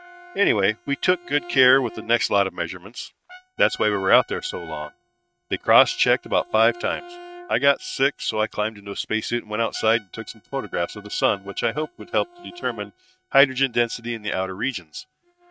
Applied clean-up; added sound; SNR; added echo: neural mask model RNNoise.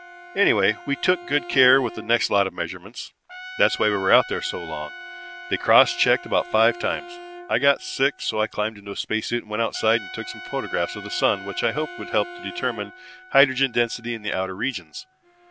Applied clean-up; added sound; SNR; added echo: none; Trumpet + Bowed string instrument; 16 dB; none.